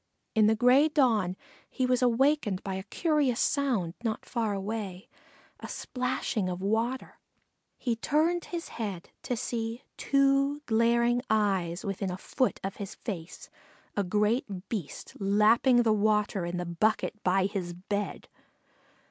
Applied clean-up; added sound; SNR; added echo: none; none; none; none.